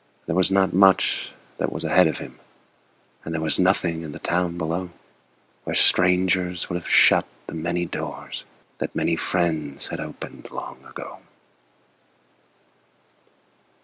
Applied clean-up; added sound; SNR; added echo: none; none; none; none.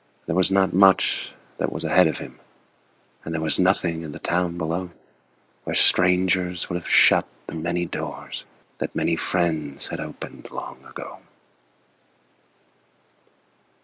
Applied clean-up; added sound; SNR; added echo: neural mask model Resemble Enhance denoiser.